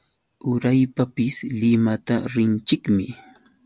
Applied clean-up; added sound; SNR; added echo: none; none; none; none.